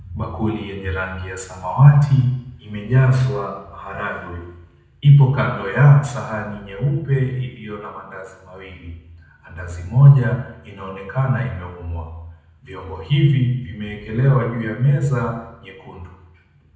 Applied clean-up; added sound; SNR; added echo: none; none; none; reverberation time 0.9 s.